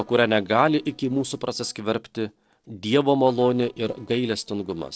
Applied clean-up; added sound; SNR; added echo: neural separator model SepFormer DNS4.